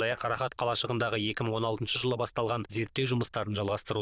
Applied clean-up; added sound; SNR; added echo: neural diffusion model UNIVERSE++.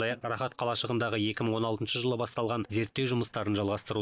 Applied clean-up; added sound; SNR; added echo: neural mask model DeepFilterNet 3.